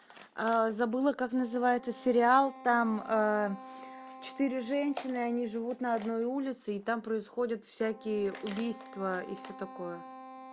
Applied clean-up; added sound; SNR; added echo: none; Wind instrument, woodwind instrument; 19 dB; none.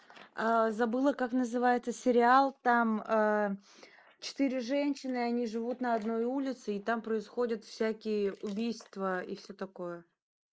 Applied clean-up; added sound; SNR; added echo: neural mask model Resemble Enhance denoiser.